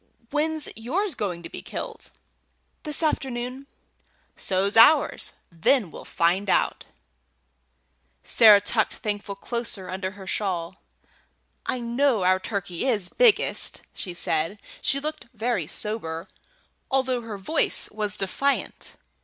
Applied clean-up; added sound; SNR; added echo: none; none; none; none.